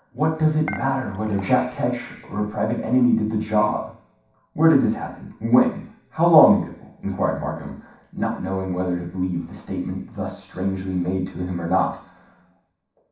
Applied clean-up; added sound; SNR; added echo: none; Dishes, pots, and pans / Chink, clink; 16 dB; reverberation time 0.7 s.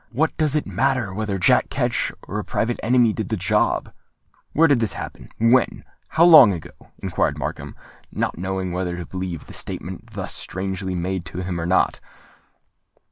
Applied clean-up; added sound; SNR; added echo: none; none; none; none.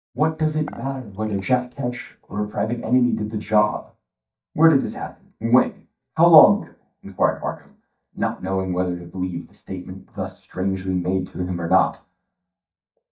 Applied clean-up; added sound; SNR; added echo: neural mask model DeepFilterNet 3.